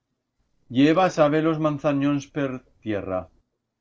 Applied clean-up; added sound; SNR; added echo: neural separator model SepFormer DNS4.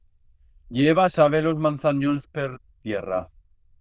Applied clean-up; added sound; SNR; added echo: neural diffusion model UNIVERSE++.